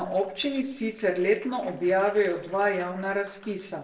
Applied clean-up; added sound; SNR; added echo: neural separator model SepFormer DNS4.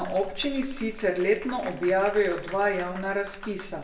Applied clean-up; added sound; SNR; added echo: none; Applause; 18 dB; reverberation time 0.7 s.